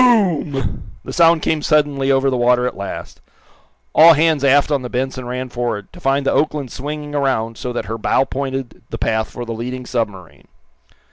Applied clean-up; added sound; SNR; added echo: none; none; none; none.